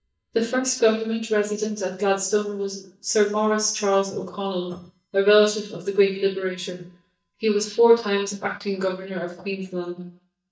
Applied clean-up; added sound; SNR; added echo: neural mask model DeepFilterNet 3.